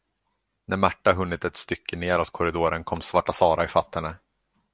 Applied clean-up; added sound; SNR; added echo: none; none; none; none.